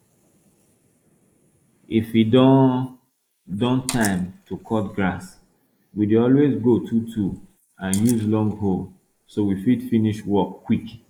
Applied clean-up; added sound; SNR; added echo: neural mask model Resemble Enhance denoiser.